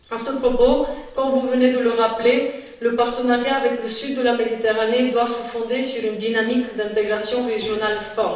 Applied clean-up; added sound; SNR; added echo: none; Bird vocalization, bird call, bird song; 16 dB; reverberation time 0.9 s.